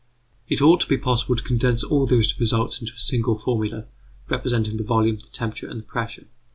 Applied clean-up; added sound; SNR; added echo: none; none; none; none.